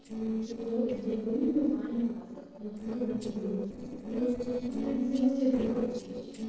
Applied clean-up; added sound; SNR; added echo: neural separator model SepFormer DNS4.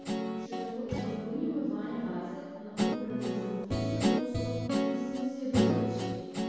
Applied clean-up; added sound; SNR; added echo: none; Guitar; -3 dB; reverberation time 2.0 s.